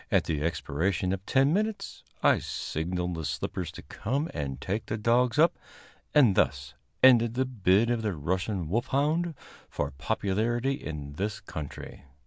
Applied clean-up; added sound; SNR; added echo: none; none; none; none.